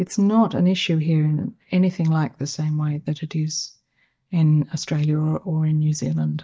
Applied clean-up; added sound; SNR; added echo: neural mask model DeepFilterNet 3.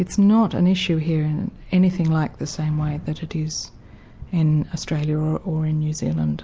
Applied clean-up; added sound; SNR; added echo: none; none; none; none.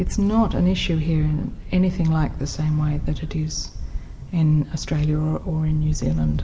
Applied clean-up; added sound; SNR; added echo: none; Camera; 7 dB; reverberation time 1.2 s.